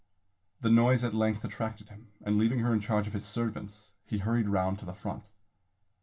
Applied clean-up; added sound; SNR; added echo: none; none; none; reverberation time 0.2 s.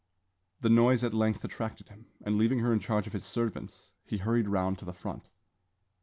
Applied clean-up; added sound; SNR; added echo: none; none; none; none.